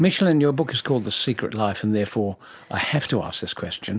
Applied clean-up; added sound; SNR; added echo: none; none; none; none.